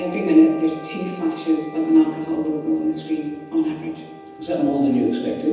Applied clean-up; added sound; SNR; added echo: none; Wind instrument, woodwind instrument; 19 dB; reverberation time 1.1 s.